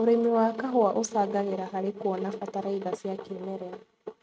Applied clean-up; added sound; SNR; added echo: neural mask model RNNoise.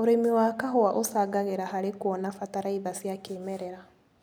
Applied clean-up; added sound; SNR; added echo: none; none; none; none.